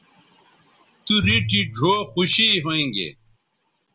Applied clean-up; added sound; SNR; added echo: none; Bowed string instrument; 8 dB; none.